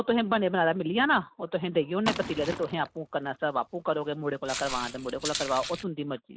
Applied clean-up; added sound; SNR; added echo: none; Walk, footsteps + Liquid; 9 dB; none.